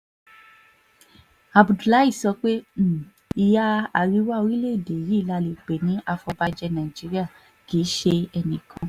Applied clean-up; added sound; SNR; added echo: none; none; none; none.